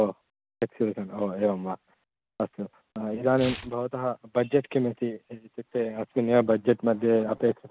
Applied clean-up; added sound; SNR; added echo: none; Tearing; 18 dB; none.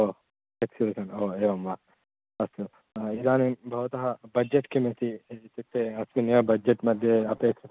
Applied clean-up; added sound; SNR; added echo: none; none; none; none.